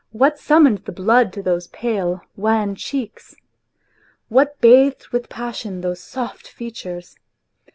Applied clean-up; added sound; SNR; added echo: none; none; none; none.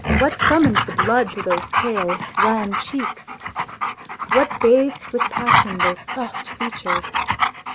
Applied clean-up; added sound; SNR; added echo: none; Dog; 0 dB; none.